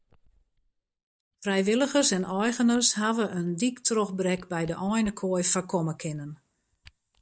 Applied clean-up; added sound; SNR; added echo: neural mask model DeepFilterNet 3.